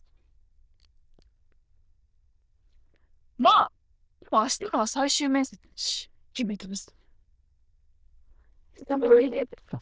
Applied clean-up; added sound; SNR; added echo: neural diffusion model UNIVERSE++.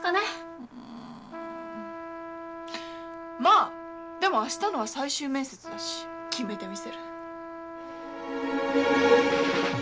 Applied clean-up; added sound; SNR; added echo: none; Trumpet; 12 dB; none.